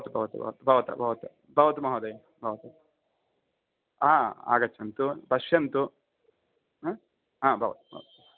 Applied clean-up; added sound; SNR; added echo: none; none; none; none.